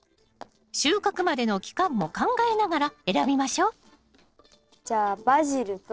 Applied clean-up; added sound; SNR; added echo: neural separator model SepFormer DNS4.